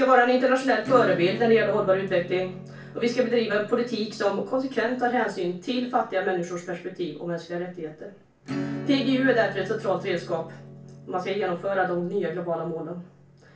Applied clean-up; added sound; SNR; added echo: none; Acoustic guitar / Strum; 14 dB; reverberation time 0.3 s.